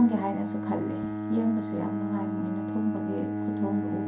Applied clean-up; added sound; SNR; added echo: none; Bowed string instrument; 2 dB; reverberation time 0.5 s.